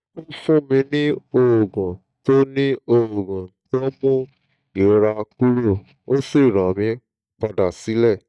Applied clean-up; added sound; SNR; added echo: neural mask model DeepFilterNet 3.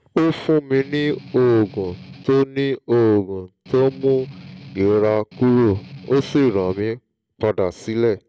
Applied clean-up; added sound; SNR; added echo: none; Strum; 19 dB; none.